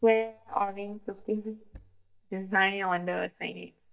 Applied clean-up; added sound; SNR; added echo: neural mask model DeepFilterNet 3.